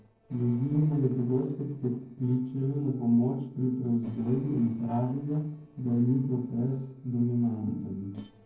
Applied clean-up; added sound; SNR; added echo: neural separator model SepFormer DNS4.